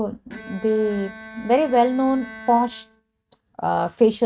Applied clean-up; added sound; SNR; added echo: neural mask model RNNoise.